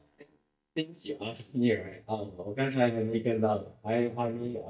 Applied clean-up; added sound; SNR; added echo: neural mask model DeepFilterNet 3.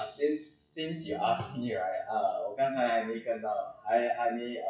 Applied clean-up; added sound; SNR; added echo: classical method WPE with log-MMSE.